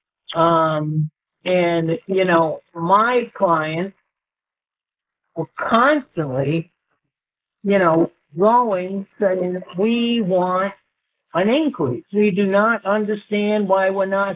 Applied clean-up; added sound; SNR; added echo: neural mask model Resemble Enhance denoiser.